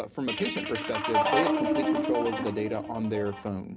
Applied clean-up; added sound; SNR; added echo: none; Guitar; -2 dB; reverberation time 0.3 s.